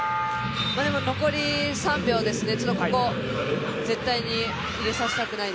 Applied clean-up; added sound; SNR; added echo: none; none; none; none.